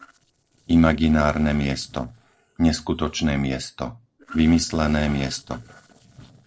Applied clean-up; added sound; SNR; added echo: neural separator model SepFormer DNS4.